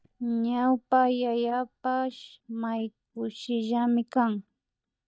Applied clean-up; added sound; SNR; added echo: neural mask model DeepFilterNet 3.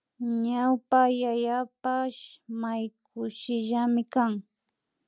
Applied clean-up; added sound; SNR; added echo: none; none; none; none.